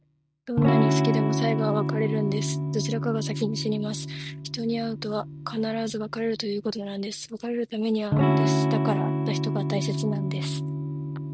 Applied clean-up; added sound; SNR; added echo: none; Electric guitar / Strum; -2 dB; none.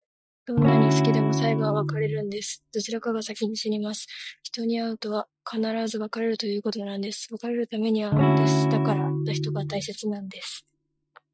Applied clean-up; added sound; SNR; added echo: classical method Wiener filter.